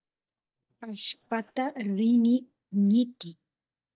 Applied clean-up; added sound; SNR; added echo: neural mask model DeepFilterNet 3.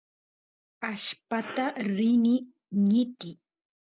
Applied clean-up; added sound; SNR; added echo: none; none; none; none.